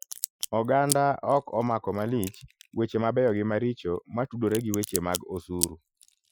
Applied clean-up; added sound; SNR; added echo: classical method Wiener filter.